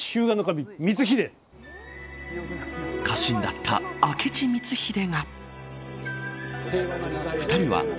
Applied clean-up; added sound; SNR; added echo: none; none; none; none.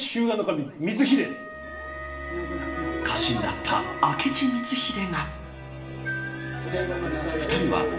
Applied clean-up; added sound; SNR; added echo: none; Wind instrument, woodwind instrument; 13 dB; reverberation time 0.7 s.